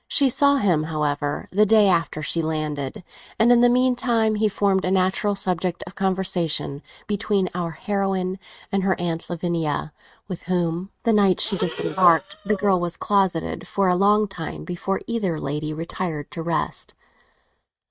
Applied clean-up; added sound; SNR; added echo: neural mask model RNNoise.